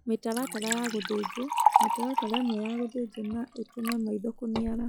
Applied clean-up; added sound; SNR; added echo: classical method log-MMSE.